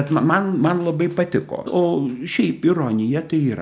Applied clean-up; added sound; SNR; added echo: none; none; none; none.